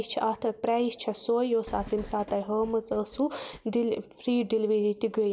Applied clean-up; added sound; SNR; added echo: none; Train; 18 dB; none.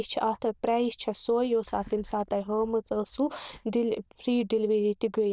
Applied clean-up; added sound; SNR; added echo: neural diffusion model UNIVERSE++.